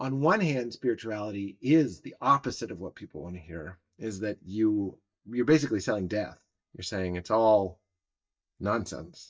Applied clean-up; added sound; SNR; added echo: neural mask model DeepFilterNet 3.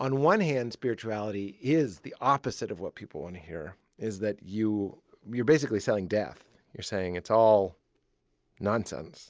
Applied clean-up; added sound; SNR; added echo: none; none; none; none.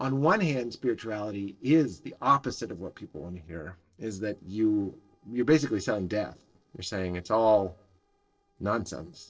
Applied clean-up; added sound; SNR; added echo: neural separator model SepFormer DNS4.